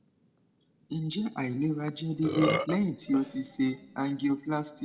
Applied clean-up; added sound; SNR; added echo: none; Burping, eructation; 8 dB; reverberation time 1.4 s.